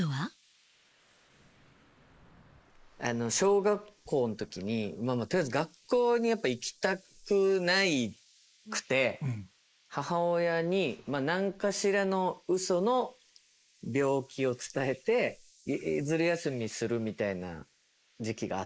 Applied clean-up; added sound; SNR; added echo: neural mask model Resemble Enhance denoiser.